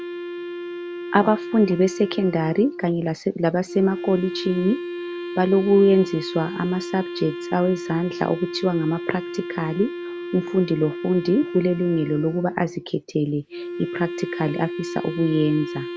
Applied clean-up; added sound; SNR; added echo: none; Wind instrument, woodwind instrument; 9 dB; none.